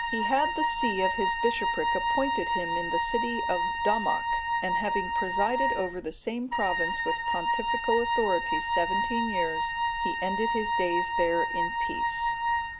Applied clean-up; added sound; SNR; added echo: none; Wind instrument, woodwind instrument; -3 dB; none.